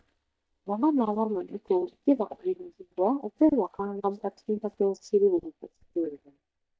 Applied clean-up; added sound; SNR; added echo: neural mask model DeepFilterNet 3.